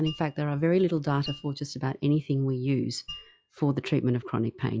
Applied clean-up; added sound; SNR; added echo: classical method log-MMSE.